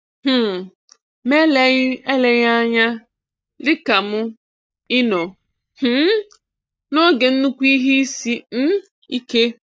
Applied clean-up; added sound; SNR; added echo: neural mask model DeepFilterNet 3.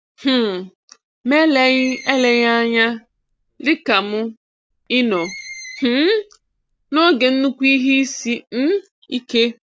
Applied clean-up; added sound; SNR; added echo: none; Screech; 19 dB; none.